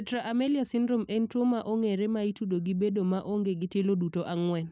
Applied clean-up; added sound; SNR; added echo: none; none; none; none.